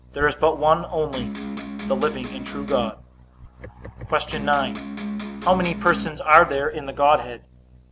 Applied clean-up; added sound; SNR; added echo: none; Electric guitar; 8 dB; none.